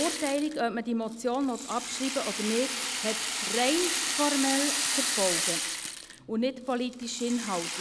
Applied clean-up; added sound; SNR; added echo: none; Rattle (instrument); 0 dB; none.